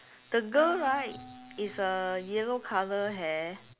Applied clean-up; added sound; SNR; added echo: none; Wind instrument, woodwind instrument; 17 dB; none.